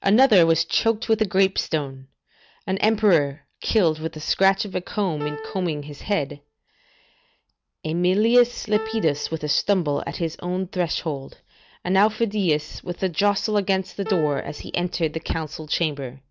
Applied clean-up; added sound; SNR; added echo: none; Piano; 13 dB; none.